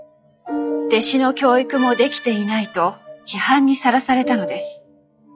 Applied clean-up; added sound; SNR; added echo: classical method log-MMSE.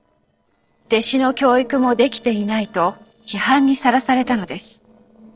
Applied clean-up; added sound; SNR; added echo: neural separator model SepFormer DNS4.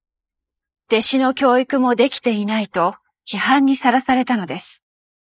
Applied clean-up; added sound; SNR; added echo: neural mask model Resemble Enhance denoiser.